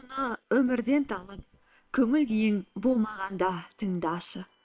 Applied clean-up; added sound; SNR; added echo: neural separator model SepFormer WHAM!.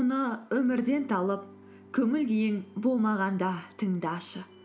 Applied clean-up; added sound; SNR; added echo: none; none; none; none.